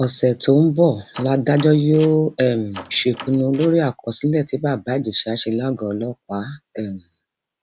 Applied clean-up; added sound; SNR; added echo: none; Door; 19 dB; none.